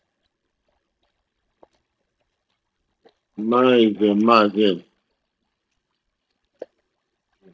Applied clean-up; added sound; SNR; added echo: neural mask model DeepFilterNet 3.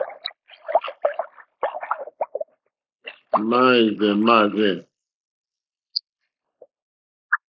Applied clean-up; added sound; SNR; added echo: neural mask model Resemble Enhance denoiser.